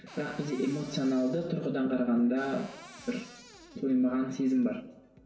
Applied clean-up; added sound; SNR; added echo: none; Cupboard open or close; 20 dB; reverberation time 1.8 s.